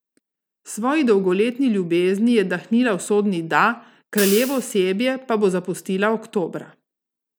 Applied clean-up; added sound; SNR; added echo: none; Hi-hat; 11 dB; none.